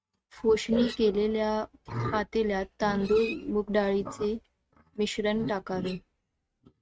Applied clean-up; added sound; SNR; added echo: neural mask model RNNoise.